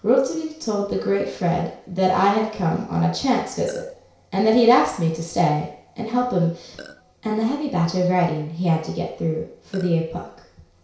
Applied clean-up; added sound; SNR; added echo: none; Burping, eructation; 20 dB; reverberation time 0.6 s.